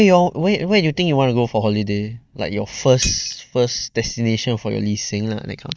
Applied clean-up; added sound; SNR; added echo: neural mask model DeepFilterNet 3.